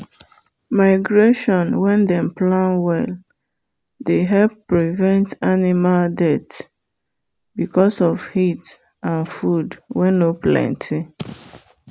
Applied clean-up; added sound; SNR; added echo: none; none; none; none.